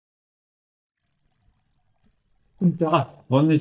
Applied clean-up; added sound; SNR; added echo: neural mask model DeepFilterNet 3.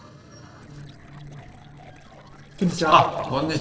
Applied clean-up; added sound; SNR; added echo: neural separator model SepFormer DNS4.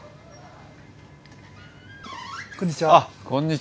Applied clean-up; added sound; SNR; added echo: none; none; none; none.